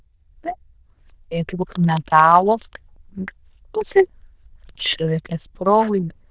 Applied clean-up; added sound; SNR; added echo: neural diffusion model UNIVERSE++.